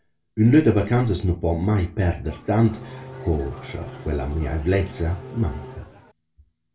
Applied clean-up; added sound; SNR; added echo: none; Race car, auto racing / Engine starting; 15 dB; reverberation time 0.2 s.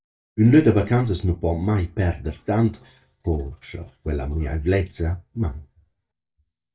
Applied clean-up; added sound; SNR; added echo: neural mask model DeepFilterNet 3.